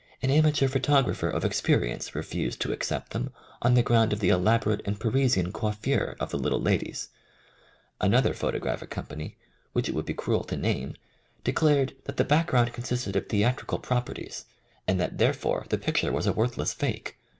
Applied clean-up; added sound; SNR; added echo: none; none; none; none.